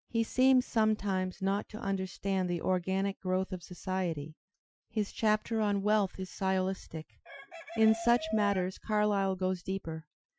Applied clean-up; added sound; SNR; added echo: classical method Wiener filter.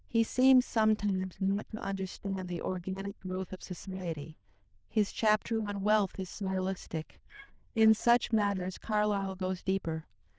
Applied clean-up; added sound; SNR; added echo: neural diffusion model UNIVERSE++.